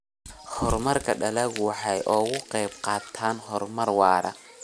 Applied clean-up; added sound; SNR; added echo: none; Crumpling, crinkling / Crushing; 14 dB; none.